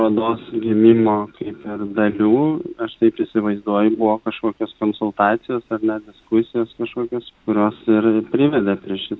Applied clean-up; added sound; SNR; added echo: none; none; none; none.